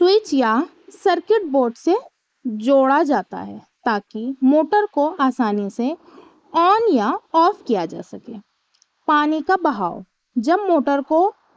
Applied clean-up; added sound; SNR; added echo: neural mask model Resemble Enhance denoiser.